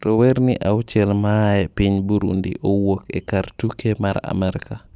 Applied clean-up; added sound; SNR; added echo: none; none; none; none.